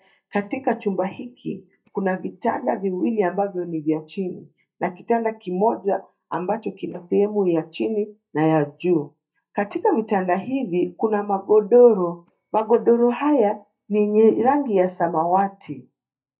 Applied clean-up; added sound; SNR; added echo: neural mask model DeepFilterNet 3.